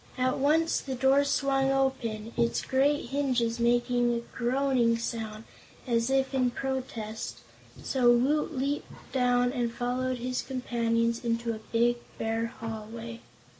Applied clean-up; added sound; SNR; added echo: none; none; none; none.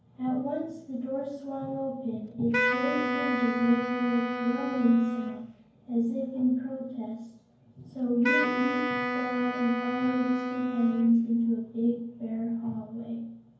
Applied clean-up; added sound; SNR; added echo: none; Wind instrument, woodwind instrument; 2 dB; reverberation time 0.9 s.